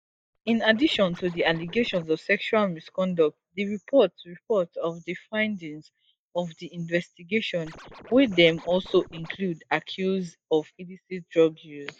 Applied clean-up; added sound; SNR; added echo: neural mask model DeepFilterNet 3.